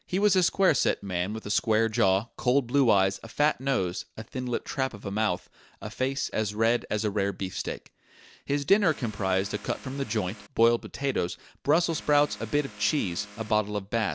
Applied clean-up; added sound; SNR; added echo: none; Vehicle; 19 dB; none.